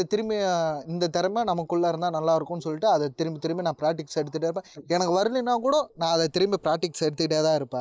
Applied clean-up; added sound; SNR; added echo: neural mask model Resemble Enhance denoiser.